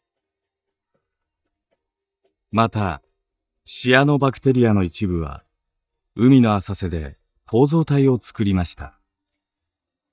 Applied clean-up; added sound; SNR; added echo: neural mask model DeepFilterNet 3.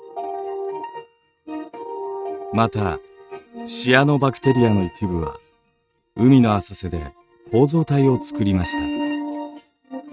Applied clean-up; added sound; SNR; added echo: neural mask model RNNoise.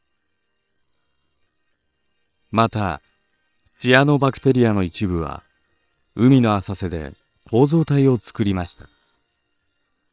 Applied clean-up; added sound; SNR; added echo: neural separator model SepFormer WHAM!.